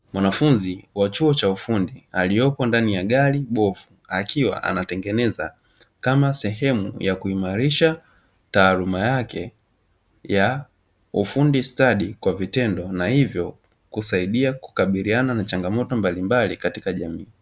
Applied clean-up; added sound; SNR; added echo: none; none; none; none.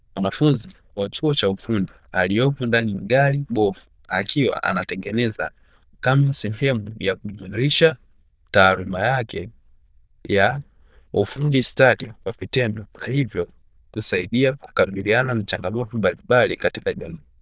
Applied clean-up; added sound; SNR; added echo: neural diffusion model UNIVERSE++.